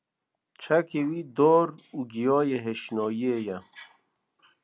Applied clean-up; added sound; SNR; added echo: none; none; none; none.